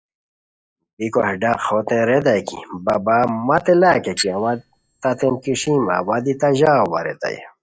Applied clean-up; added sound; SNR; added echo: neural mask model DeepFilterNet 3.